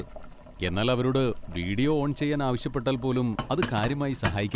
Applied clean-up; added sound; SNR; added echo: none; Boiling; 9 dB; none.